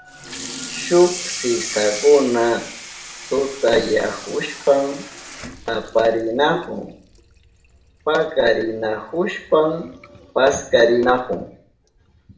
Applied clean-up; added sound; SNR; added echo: none; Sink (filling or washing) / Water tap, faucet; 15 dB; reverberation time 0.5 s.